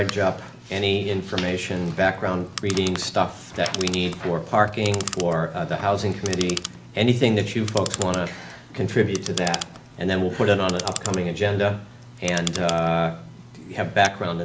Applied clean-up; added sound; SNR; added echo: none; Clock; 13 dB; none.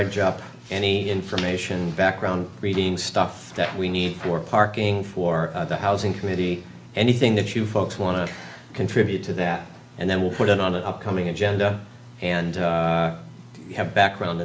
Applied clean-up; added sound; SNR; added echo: none; none; none; none.